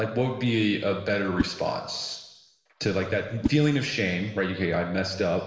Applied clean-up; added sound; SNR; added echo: none; Whoosh, swoosh, swish; 10 dB; reverberation time 1.1 s.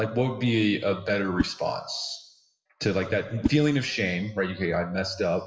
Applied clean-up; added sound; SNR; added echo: classical method WPE with log-MMSE.